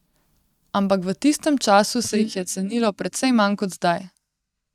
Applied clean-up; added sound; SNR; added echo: neural mask model DeepFilterNet 3.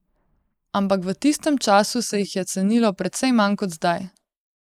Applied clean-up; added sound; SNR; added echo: neural mask model Resemble Enhance denoiser.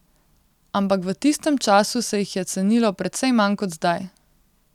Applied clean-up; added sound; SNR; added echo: none; none; none; none.